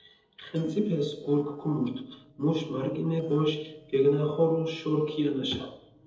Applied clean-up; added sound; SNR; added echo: neural separator model SepFormer DNS4.